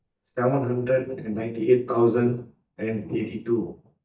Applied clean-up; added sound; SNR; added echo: neural mask model DeepFilterNet 3.